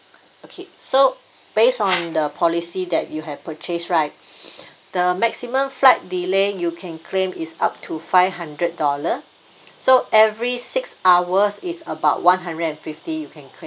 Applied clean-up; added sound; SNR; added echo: none; Whoosh, swoosh, swish; 8 dB; none.